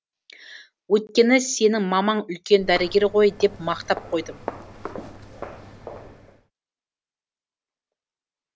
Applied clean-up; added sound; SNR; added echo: none; Walk, footsteps; 14 dB; none.